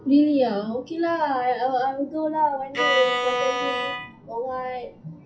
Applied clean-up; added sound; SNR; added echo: classical method WPE with log-MMSE.